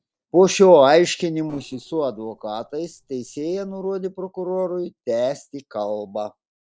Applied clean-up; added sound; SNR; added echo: neural separator model SepFormer DNS4.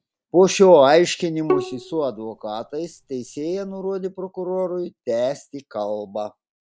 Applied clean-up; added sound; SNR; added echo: none; Bowed string instrument; 9 dB; none.